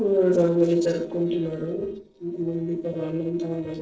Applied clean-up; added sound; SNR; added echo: neural separator model SepFormer DNS4.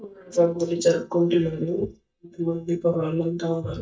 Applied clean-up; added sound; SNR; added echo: neural mask model DeepFilterNet 3.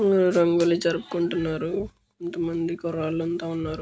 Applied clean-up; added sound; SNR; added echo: none; none; none; none.